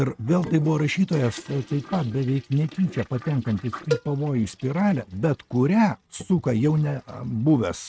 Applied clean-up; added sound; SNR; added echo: neural mask model RNNoise.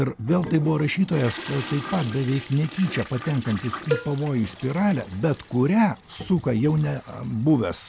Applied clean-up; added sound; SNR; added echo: none; Toilet flush + Cowbell; 12 dB; none.